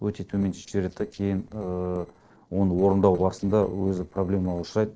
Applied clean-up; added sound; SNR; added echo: neural separator model SepFormer DNS4.